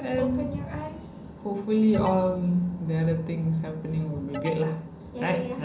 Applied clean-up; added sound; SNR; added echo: none; Alarm; 15 dB; reverberation time 0.6 s.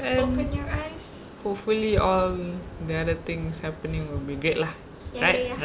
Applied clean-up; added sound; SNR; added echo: none; none; none; none.